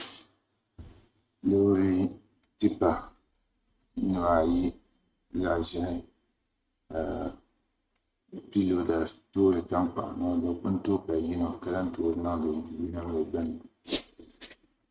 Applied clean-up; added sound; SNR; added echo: neural mask model RNNoise.